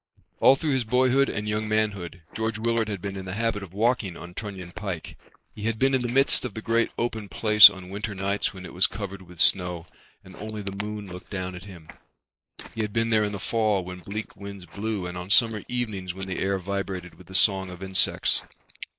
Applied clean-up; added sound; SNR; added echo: neural mask model Resemble Enhance denoiser.